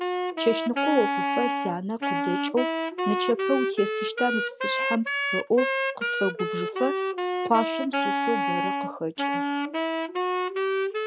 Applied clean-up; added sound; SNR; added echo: none; Wind instrument, woodwind instrument; -2 dB; none.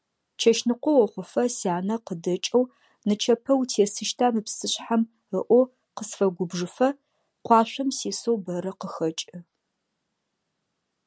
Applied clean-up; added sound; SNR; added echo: none; none; none; none.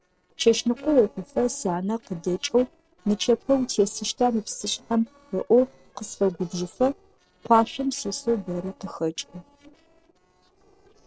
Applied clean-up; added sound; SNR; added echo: neural separator model SepFormer DNS4.